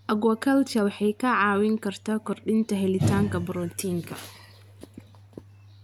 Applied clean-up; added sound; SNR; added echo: none; none; none; none.